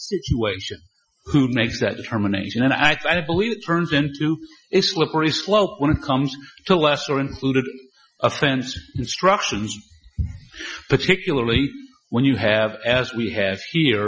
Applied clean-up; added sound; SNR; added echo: classical method Wiener filter.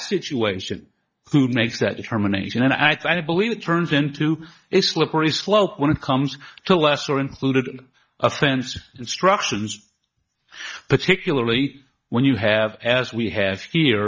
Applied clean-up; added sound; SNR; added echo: neural mask model DeepFilterNet 3.